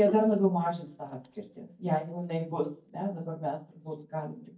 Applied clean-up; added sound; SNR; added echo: neural mask model DeepFilterNet 3.